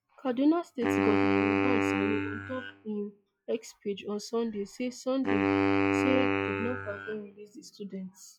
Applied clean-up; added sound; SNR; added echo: classical method log-MMSE.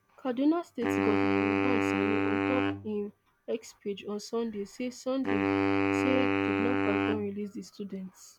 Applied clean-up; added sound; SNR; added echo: none; Wind instrument, woodwind instrument; -4 dB; none.